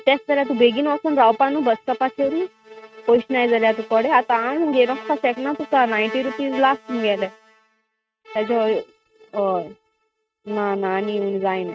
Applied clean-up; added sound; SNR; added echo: neural mask model RNNoise.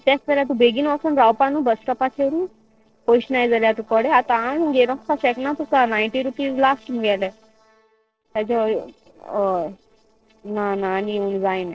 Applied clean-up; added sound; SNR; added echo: neural separator model SepFormer DNS4.